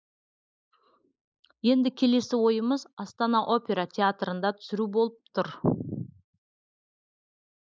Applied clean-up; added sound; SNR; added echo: neural mask model Resemble Enhance denoiser.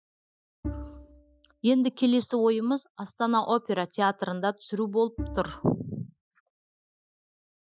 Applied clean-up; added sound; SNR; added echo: classical method Wiener filter.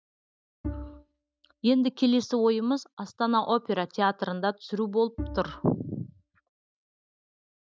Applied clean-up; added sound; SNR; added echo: neural mask model RNNoise.